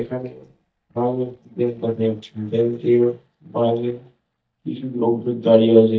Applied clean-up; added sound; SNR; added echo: neural mask model DeepFilterNet 3.